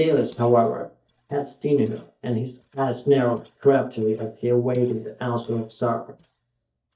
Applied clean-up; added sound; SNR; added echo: neural mask model DeepFilterNet 3.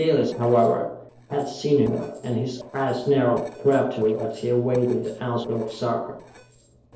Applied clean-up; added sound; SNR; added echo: neural separator model SepFormer DNS4.